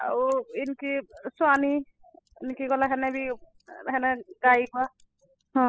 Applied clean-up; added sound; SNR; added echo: classical method spectral subtraction.